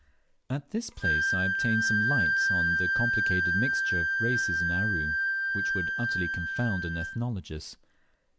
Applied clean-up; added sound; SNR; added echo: none; Wind instrument, woodwind instrument; -4 dB; none.